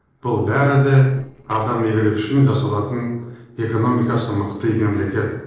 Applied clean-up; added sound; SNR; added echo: neural separator model SepFormer DNS4.